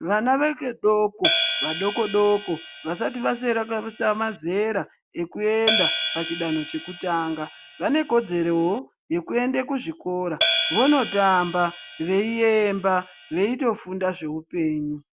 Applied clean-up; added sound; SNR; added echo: none; Hi-hat; 2 dB; none.